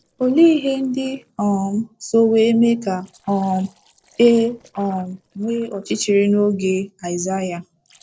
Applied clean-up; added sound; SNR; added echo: neural separator model SepFormer DNS4.